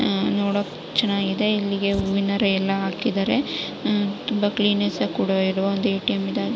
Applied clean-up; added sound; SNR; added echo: none; none; none; none.